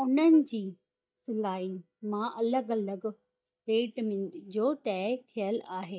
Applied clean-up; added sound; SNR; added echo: neural mask model DeepFilterNet 3.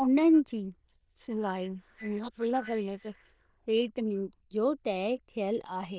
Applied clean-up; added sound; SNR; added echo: neural diffusion model UNIVERSE++.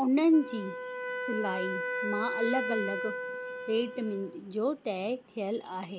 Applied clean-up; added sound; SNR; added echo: none; Wind instrument, woodwind instrument; 6 dB; none.